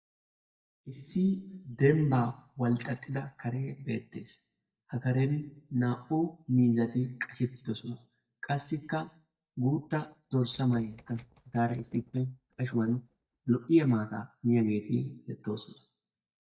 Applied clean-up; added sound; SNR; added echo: neural mask model DeepFilterNet 3.